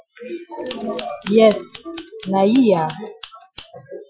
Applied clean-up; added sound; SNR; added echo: classical method Wiener filter.